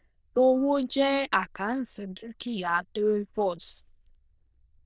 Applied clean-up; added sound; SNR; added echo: neural diffusion model UNIVERSE++.